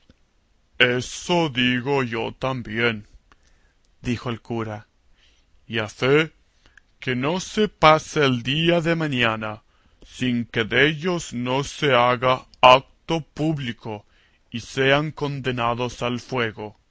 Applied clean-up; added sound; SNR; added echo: none; none; none; none.